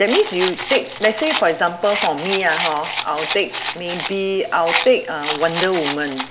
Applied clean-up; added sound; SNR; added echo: none; Rattle; 6 dB; none.